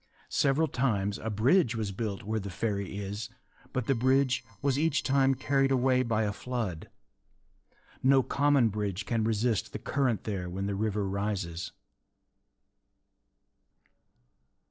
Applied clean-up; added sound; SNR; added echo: neural separator model SepFormer DNS4.